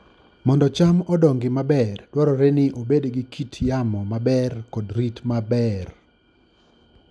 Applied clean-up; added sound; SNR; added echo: none; none; none; none.